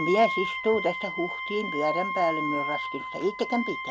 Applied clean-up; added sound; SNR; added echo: none; Wind instrument, woodwind instrument; 4 dB; none.